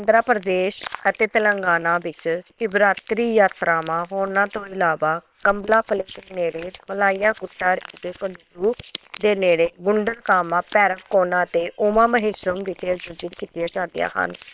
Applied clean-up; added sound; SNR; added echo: neural separator model SepFormer WHAM!.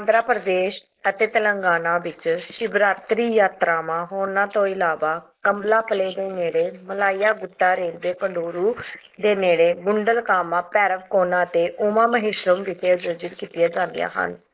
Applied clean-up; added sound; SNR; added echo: neural mask model Resemble Enhance denoiser.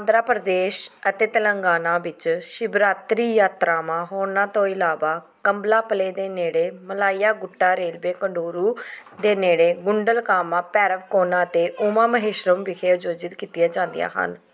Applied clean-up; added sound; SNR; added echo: none; none; none; none.